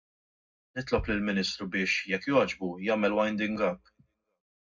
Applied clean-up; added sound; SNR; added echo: none; Bass drum; 15 dB; reverberation time 0.3 s.